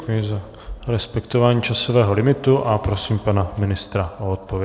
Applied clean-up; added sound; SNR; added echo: none; none; none; none.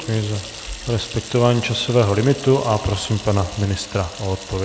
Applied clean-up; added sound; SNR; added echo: none; Sink (filling or washing) / Water tap, faucet; 15 dB; none.